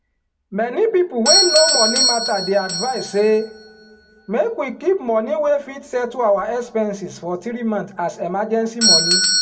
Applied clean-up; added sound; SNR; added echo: none; Doorbell; 2 dB; reverberation time 1.4 s.